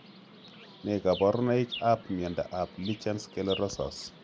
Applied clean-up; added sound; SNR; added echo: none; Chirp, tweet; 16 dB; none.